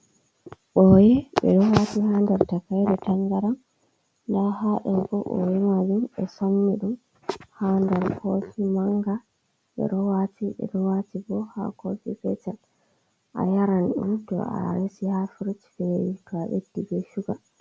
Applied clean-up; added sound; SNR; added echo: none; none; none; none.